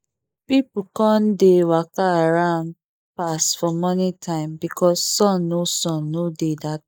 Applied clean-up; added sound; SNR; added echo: neural mask model Resemble Enhance denoiser.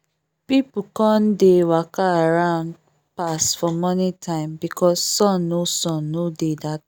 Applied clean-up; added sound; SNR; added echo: none; none; none; none.